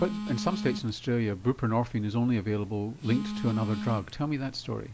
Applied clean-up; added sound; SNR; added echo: none; Telephone; 9 dB; none.